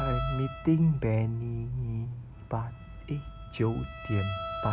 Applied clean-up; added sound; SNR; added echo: none; Bowed string instrument; 11 dB; none.